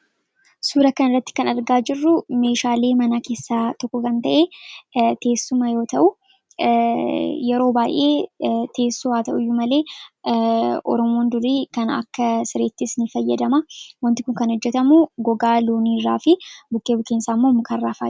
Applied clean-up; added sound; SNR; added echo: none; none; none; none.